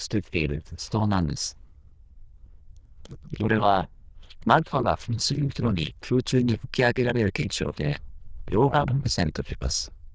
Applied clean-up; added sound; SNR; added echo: neural diffusion model UNIVERSE++.